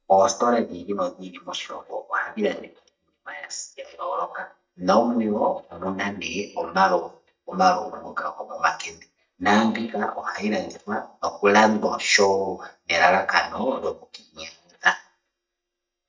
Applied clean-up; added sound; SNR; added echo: neural mask model DeepFilterNet 3.